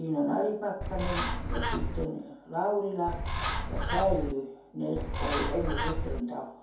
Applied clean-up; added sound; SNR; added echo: none; Bird; -1 dB; reverberation time 0.6 s.